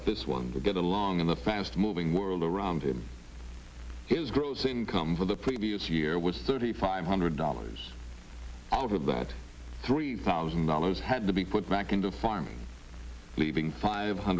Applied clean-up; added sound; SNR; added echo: none; none; none; none.